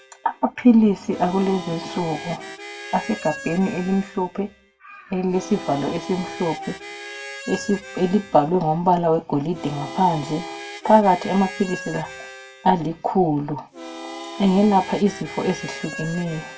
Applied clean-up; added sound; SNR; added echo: none; Harmonica; 14 dB; reverberation time 0.1 s.